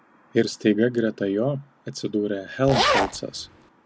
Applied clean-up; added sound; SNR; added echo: none; Zipper (clothing); 0 dB; none.